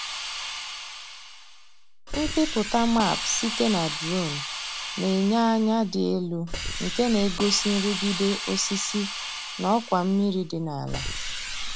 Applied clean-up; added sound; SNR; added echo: none; Hiss; 6 dB; none.